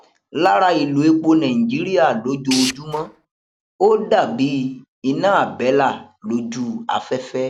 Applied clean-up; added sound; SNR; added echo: none; Tools; 8 dB; none.